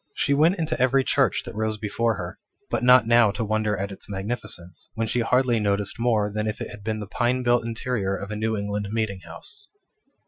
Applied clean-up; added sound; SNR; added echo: classical method Wiener filter.